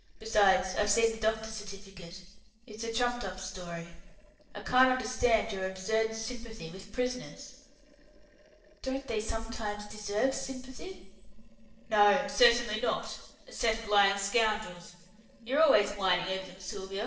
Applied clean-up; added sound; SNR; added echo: neural separator model SepFormer DNS4.